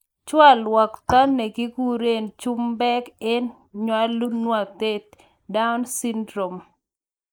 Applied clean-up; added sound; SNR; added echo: neural mask model Resemble Enhance denoiser.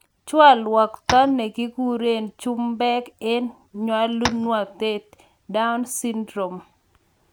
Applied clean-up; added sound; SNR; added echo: none; Tap; 7 dB; none.